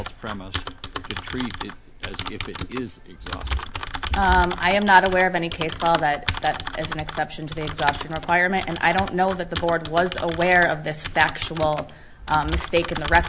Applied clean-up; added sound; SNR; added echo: none; Typing; 7 dB; none.